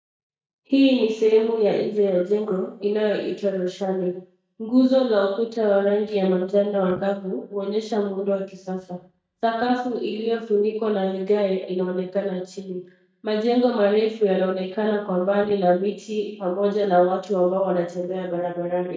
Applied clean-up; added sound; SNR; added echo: neural mask model DeepFilterNet 3.